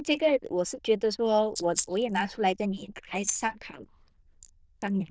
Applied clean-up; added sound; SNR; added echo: neural diffusion model UNIVERSE++.